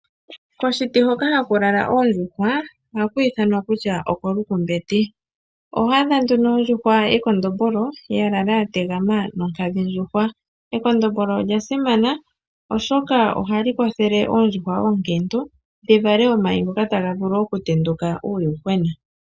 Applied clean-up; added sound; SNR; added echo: none; none; none; none.